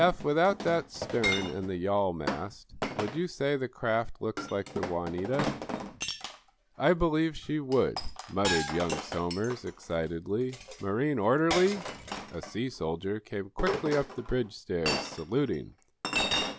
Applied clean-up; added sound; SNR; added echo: none; Chink, clink; 7 dB; none.